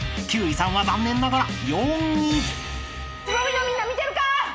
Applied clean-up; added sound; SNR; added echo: none; Wind instrument, woodwind instrument; 18 dB; none.